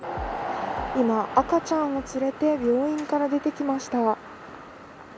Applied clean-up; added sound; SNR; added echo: none; none; none; none.